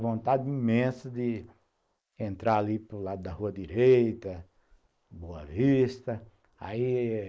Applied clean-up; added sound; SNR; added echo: neural mask model Resemble Enhance denoiser.